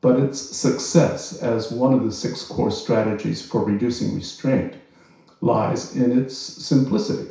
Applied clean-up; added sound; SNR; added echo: none; none; none; reverberation time 0.6 s.